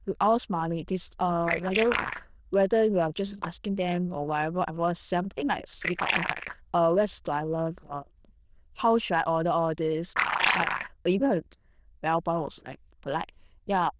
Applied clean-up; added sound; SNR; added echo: neural diffusion model UNIVERSE++.